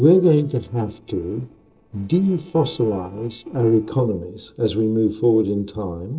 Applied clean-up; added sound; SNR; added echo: neural separator model SepFormer DNS4.